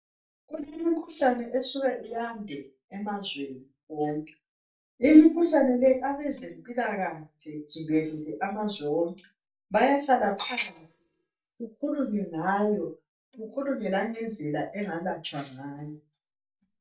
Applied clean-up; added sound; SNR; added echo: neural mask model DeepFilterNet 3.